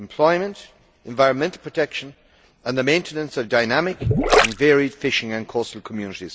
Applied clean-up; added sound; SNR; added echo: none; Gurgling; -3 dB; none.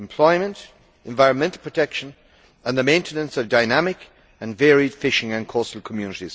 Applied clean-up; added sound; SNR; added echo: none; none; none; none.